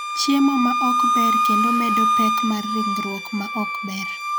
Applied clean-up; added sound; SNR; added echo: none; Wind instrument, woodwind instrument; -2 dB; none.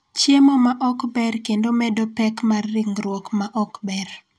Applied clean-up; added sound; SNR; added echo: none; none; none; none.